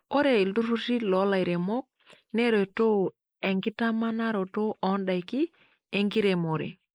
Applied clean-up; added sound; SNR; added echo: neural mask model Resemble Enhance denoiser.